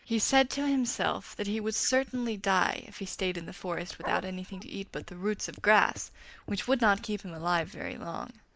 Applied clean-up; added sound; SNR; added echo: neural mask model Resemble Enhance denoiser.